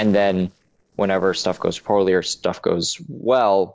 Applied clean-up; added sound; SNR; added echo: neural separator model SepFormer DNS4.